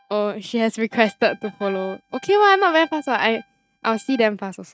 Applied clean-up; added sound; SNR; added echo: neural mask model RNNoise.